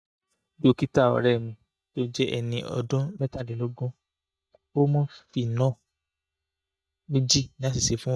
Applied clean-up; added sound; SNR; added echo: neural mask model DeepFilterNet 3.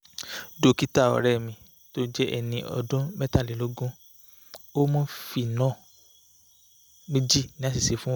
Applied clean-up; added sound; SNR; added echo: none; none; none; none.